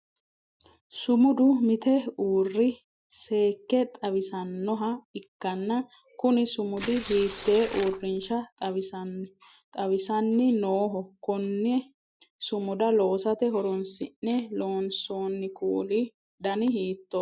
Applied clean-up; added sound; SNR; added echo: none; Tearing; 10 dB; none.